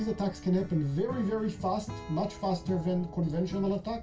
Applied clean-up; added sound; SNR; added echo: none; Acoustic guitar / Strum; 14 dB; reverberation time 0.2 s.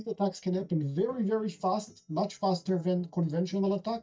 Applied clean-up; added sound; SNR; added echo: neural mask model DeepFilterNet 3.